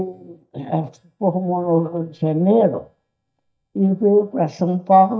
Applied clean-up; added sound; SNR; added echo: neural mask model DeepFilterNet 3.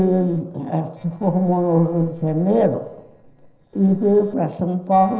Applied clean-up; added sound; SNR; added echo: neural separator model SepFormer DNS4.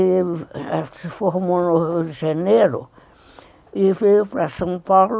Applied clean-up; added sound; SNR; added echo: none; none; none; none.